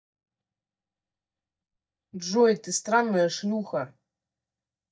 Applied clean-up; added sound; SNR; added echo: neural mask model DeepFilterNet 3.